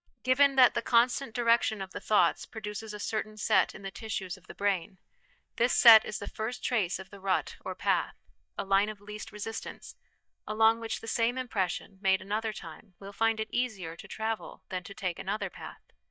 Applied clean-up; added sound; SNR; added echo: neural mask model DeepFilterNet 3.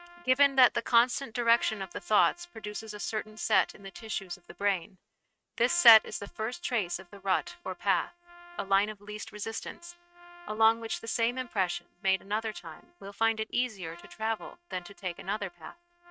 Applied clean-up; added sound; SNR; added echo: neural mask model RNNoise.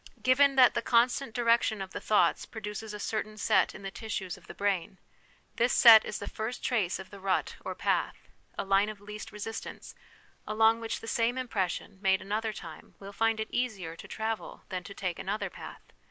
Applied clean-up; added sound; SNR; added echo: none; none; none; none.